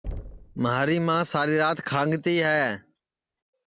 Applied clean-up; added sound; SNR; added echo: none; Knock; 17 dB; none.